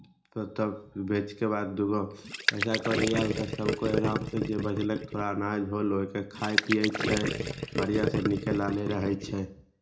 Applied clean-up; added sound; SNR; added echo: none; Gurgling; 1 dB; reverberation time 0.4 s.